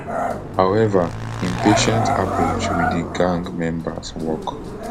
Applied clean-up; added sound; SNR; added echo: none; Growling + Motorcycle / Engine; 2 dB; none.